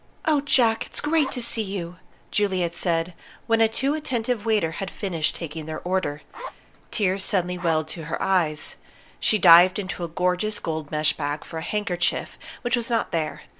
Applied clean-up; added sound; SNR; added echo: none; Zipper (clothing); 12 dB; none.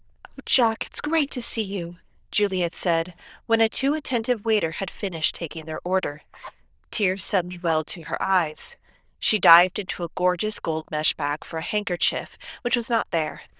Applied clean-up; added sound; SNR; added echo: neural diffusion model UNIVERSE++.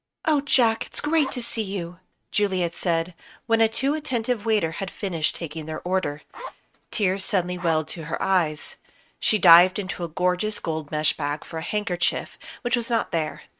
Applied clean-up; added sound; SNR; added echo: neural mask model RNNoise.